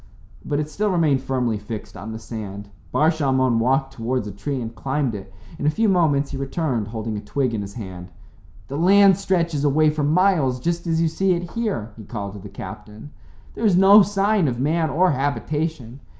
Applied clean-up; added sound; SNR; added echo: none; none; none; none.